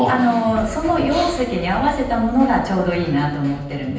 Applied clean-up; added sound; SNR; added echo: none; Boom; 15 dB; reverberation time 0.9 s.